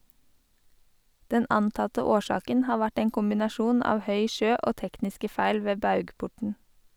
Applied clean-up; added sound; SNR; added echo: none; none; none; none.